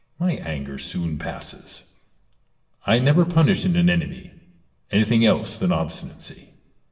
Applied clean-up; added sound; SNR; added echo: none; none; none; reverberation time 0.8 s.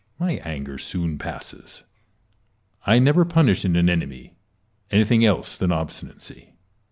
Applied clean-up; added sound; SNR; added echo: none; none; none; none.